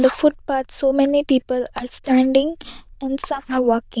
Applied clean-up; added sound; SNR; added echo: neural diffusion model UNIVERSE++.